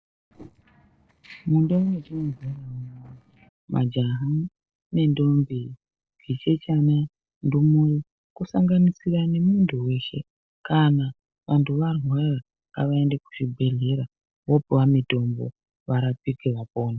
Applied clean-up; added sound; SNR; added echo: neural separator model SepFormer DNS4.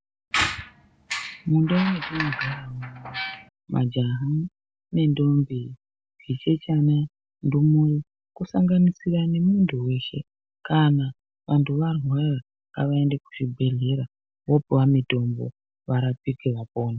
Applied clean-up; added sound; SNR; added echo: none; Squeak; 7 dB; none.